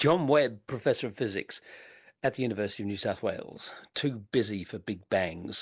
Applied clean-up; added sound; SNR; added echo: none; none; none; none.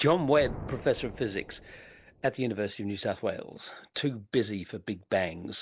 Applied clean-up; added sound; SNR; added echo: none; Thunder; 17 dB; none.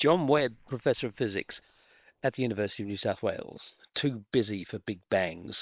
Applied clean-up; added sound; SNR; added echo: neural separator model SepFormer WHAM!.